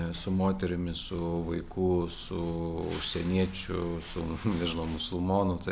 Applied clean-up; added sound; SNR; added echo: none; none; none; none.